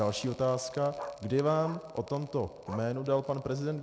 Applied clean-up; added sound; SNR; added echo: none; Crackle + Bark; 19 dB; none.